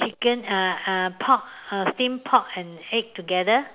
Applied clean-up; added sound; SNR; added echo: none; none; none; none.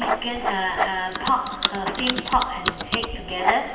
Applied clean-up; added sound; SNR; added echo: none; Typing; 1 dB; reverberation time 1.4 s.